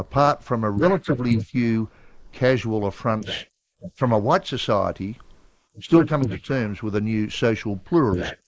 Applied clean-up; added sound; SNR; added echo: neural mask model Resemble Enhance denoiser.